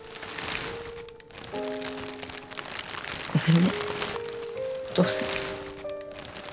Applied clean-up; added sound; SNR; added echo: none; Crumpling, crinkling; 6 dB; none.